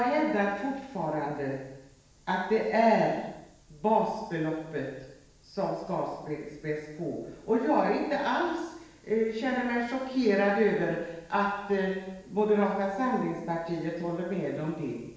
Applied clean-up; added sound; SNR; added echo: none; none; none; reverberation time 0.9 s.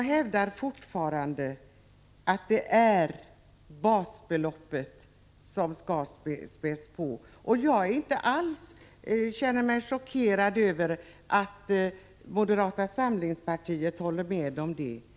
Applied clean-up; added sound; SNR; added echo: none; none; none; none.